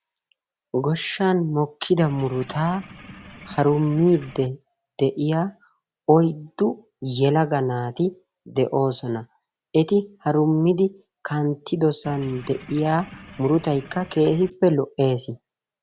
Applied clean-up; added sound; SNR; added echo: none; Engine / Boat, Water vehicle; 19 dB; none.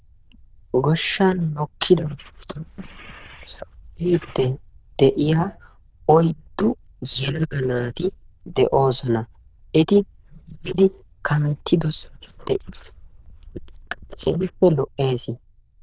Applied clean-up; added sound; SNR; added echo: neural diffusion model UNIVERSE++.